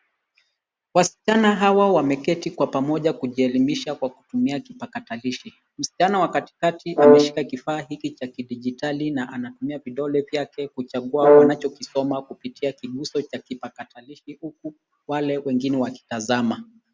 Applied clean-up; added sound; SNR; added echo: none; Brass instrument; -5 dB; none.